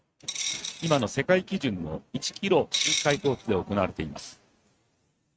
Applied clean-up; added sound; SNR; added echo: neural mask model RNNoise.